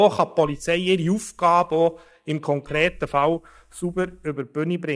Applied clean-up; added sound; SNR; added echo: neural mask model DeepFilterNet 3.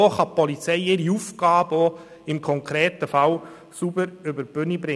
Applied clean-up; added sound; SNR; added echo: none; none; none; none.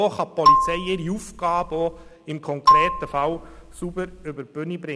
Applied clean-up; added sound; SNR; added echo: none; Marimba, xylophone; -4 dB; none.